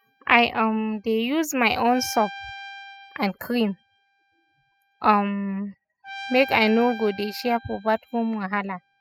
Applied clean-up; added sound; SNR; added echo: classical method spectral subtraction.